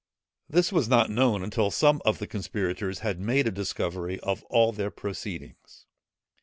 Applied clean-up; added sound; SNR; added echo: none; none; none; none.